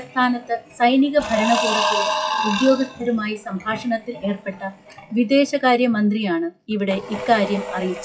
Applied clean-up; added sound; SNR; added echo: classical method WPE with log-MMSE.